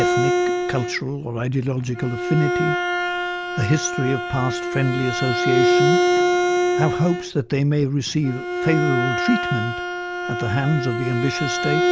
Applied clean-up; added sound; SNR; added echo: none; Bowed string instrument; -1 dB; none.